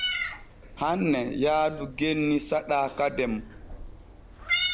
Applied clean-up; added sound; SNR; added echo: none; Meow; 7 dB; none.